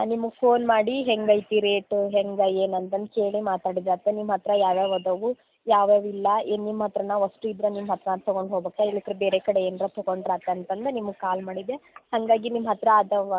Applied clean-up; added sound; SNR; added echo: neural mask model Resemble Enhance denoiser.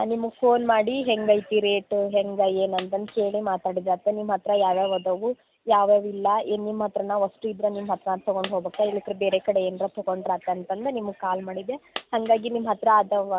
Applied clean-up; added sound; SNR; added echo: none; Coin (dropping); 18 dB; none.